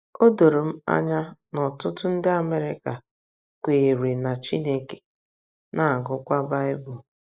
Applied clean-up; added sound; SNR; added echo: neural mask model Resemble Enhance denoiser.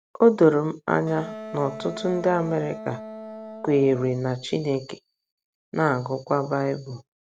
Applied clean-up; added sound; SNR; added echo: none; Wind instrument, woodwind instrument; 14 dB; none.